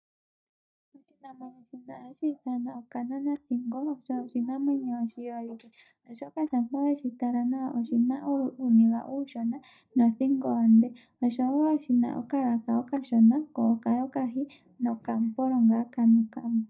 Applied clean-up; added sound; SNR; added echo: neural mask model DeepFilterNet 3.